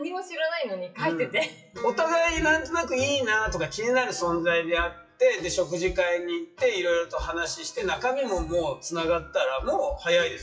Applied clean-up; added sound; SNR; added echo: classical method WPE with log-MMSE.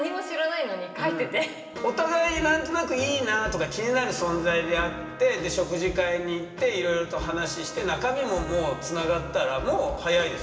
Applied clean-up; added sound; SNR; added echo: none; Trumpet; 18 dB; reverberation time 1.3 s.